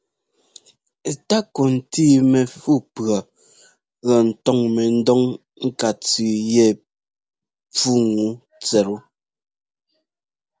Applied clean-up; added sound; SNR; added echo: none; none; none; none.